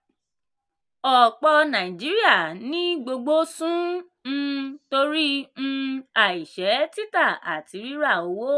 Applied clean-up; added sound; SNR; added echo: none; none; none; none.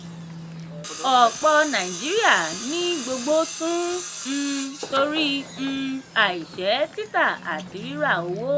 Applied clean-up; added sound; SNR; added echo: none; Tools; 9 dB; none.